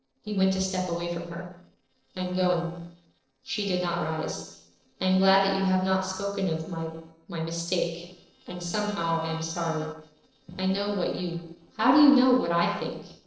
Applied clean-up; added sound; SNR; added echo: neural separator model SepFormer DNS4.